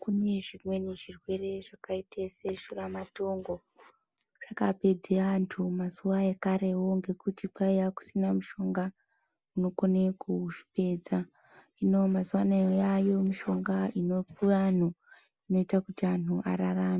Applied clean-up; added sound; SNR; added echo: none; none; none; none.